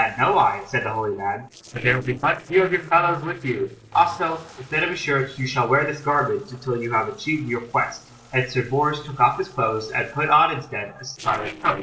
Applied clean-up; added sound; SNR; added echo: neural separator model SepFormer DNS4.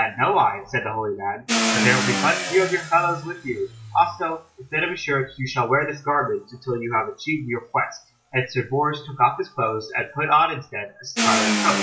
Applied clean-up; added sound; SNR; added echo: classical method WPE with log-MMSE.